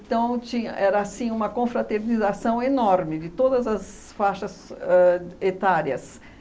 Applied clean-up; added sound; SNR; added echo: none; none; none; none.